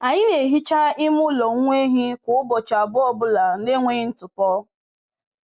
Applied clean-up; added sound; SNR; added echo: none; none; none; none.